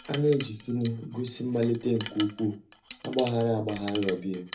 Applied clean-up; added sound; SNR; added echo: none; Chink, clink; 15 dB; reverberation time 0.3 s.